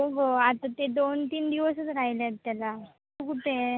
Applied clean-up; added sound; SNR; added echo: none; none; none; none.